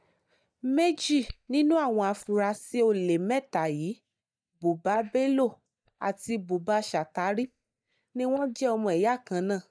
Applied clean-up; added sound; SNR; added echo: neural mask model DeepFilterNet 3.